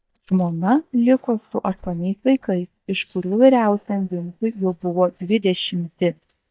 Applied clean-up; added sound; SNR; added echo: neural mask model DeepFilterNet 3.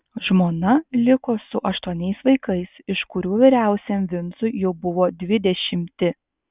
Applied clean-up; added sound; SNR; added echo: none; none; none; none.